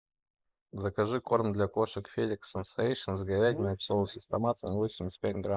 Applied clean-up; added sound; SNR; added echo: neural mask model Resemble Enhance denoiser.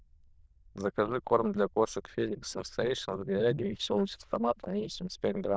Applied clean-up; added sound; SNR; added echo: neural diffusion model UNIVERSE++.